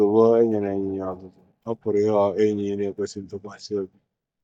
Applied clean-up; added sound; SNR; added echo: neural mask model DeepFilterNet 3.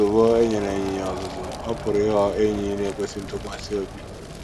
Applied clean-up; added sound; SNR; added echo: none; Fire + Crowd; 10 dB; none.